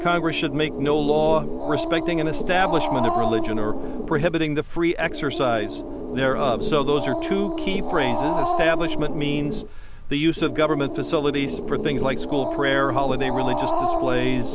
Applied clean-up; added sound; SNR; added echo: none; Growling; 2 dB; none.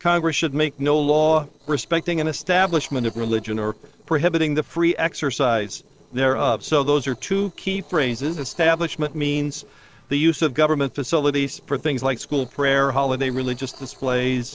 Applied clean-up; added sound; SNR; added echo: neural separator model SepFormer DNS4.